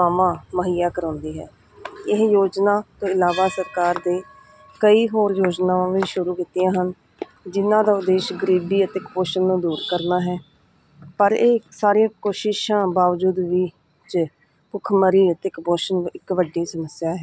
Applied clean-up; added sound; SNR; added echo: none; none; none; none.